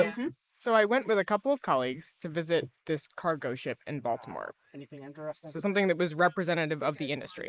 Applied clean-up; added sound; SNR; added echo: neural mask model Resemble Enhance denoiser.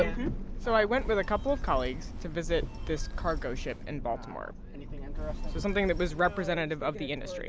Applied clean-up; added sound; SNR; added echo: none; Telephone; 6 dB; none.